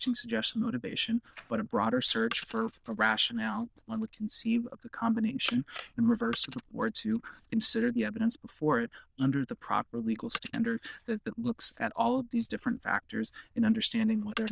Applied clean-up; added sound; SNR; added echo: neural diffusion model UNIVERSE++.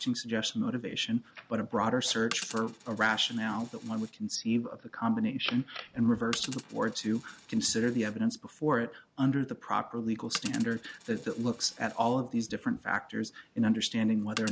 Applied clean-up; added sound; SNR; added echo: none; Coin (dropping); 18 dB; none.